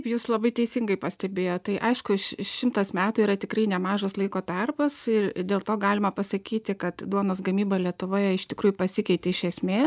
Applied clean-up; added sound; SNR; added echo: none; none; none; none.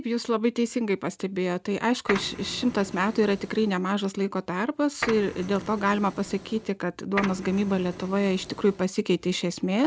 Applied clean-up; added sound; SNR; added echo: none; Printer; 11 dB; none.